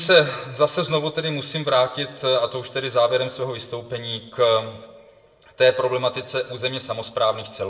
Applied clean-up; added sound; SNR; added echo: none; Cricket; 15 dB; reverberation time 0.5 s.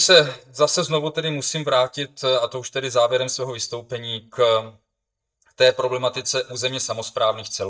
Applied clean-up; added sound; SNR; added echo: neural mask model DeepFilterNet 3.